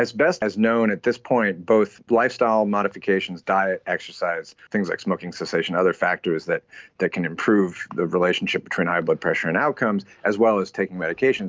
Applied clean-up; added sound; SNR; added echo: none; none; none; none.